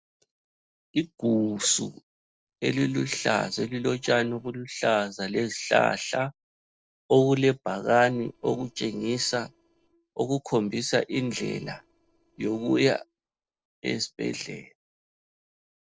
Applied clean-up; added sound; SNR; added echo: neural separator model SepFormer DNS4.